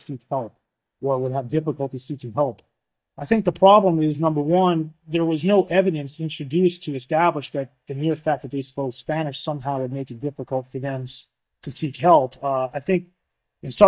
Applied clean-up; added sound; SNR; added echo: neural mask model DeepFilterNet 3.